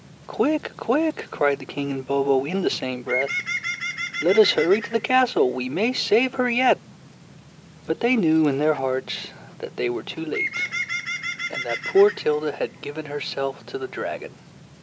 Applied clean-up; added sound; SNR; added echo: none; Bird; 10 dB; none.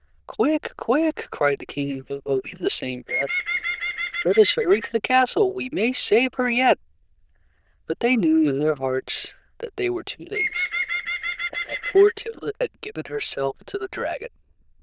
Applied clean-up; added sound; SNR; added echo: neural diffusion model UNIVERSE++.